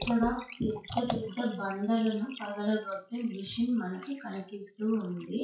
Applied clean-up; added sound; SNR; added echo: classical method WPE with log-MMSE.